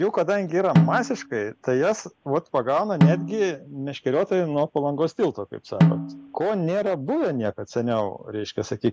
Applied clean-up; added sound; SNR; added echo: none; Snare drum; 1 dB; none.